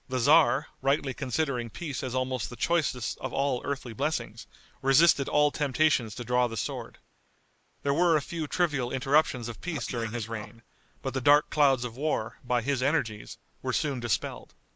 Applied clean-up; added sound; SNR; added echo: neural mask model Resemble Enhance denoiser.